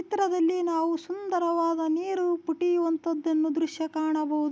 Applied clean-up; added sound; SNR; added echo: none; none; none; none.